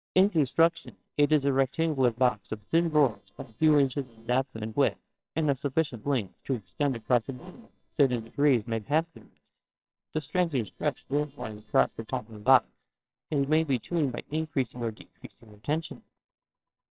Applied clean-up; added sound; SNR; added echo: neural separator model SepFormer WHAMR!.